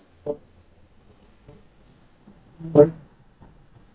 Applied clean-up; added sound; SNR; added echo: neural mask model DeepFilterNet 3.